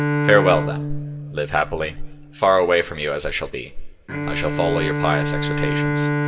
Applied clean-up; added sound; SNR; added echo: none; Bowed string instrument; 3 dB; reverberation time 0.6 s.